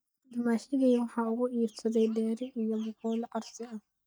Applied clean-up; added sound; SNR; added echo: neural mask model DeepFilterNet 3.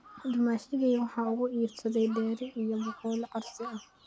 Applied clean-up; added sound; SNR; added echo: none; Crow; 20 dB; none.